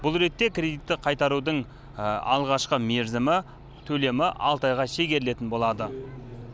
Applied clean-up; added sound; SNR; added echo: none; none; none; none.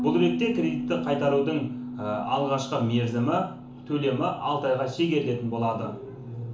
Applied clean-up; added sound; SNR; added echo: none; Piano; 8 dB; reverberation time 0.8 s.